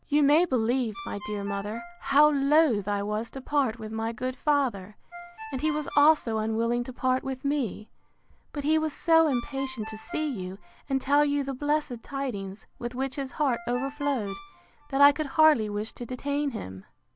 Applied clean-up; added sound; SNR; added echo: none; Ringtone; 19 dB; none.